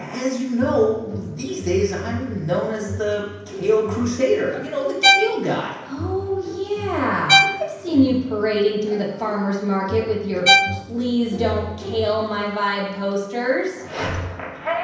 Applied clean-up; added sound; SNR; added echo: none; Bowed string instrument; -2 dB; reverberation time 0.9 s.